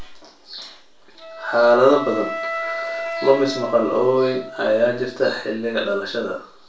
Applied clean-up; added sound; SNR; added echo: none; Wind instrument, woodwind instrument; 11 dB; reverberation time 0.3 s.